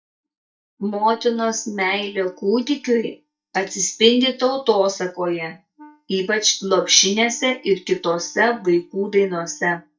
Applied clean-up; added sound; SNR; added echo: neural mask model DeepFilterNet 3.